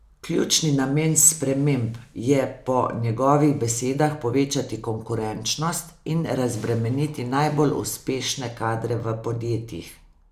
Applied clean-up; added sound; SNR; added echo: none; none; none; none.